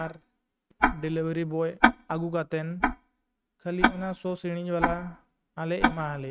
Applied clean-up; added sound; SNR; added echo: neural mask model RNNoise.